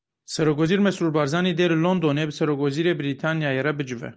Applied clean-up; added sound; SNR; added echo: none; none; none; none.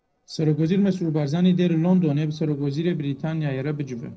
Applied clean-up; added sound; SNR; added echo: neural separator model SepFormer DNS4.